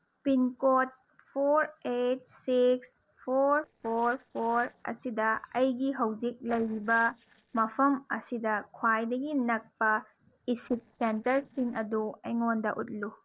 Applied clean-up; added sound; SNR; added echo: neural separator model SepFormer DNS4.